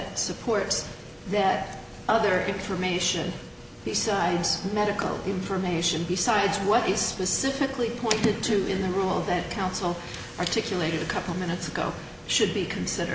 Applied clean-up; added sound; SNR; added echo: none; none; none; none.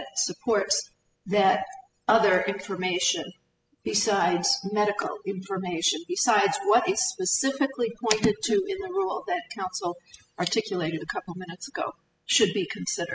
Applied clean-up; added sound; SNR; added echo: classical method spectral subtraction.